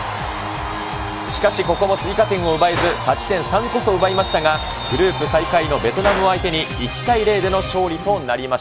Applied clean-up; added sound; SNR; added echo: none; Gunshot, gunfire; 16 dB; none.